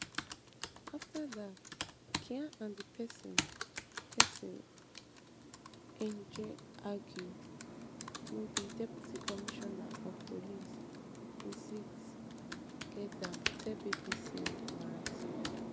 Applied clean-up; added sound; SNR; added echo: none; Computer keyboard; -4 dB; none.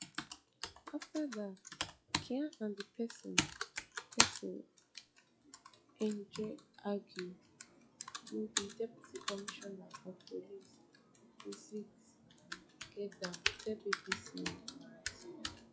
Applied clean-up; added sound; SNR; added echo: classical method log-MMSE.